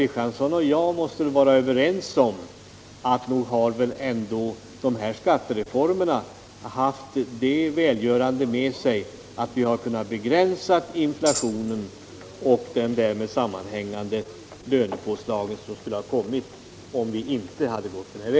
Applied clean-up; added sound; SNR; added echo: none; Tambourine; 8 dB; none.